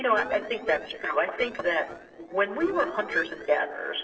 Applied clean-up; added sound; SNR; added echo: neural separator model SepFormer DNS4.